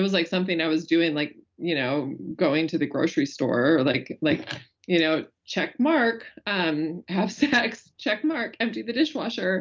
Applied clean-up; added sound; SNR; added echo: none; none; none; none.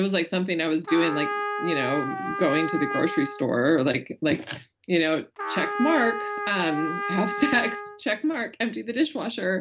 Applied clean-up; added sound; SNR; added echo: none; Trumpet; 7 dB; none.